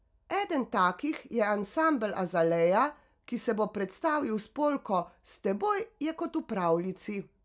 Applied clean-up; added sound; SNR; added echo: none; none; none; none.